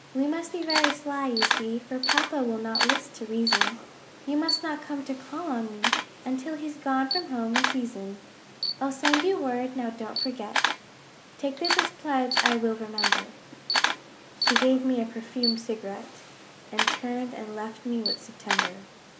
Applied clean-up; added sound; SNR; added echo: none; Camera; 0 dB; reverberation time 0.4 s.